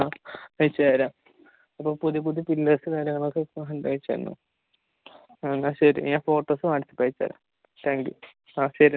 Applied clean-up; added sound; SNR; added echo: none; none; none; none.